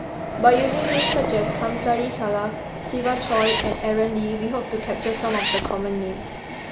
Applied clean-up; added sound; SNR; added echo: none; Zipper (clothing) + Train; 3 dB; none.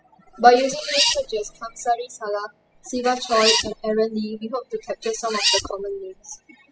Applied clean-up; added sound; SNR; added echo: classical method spectral subtraction.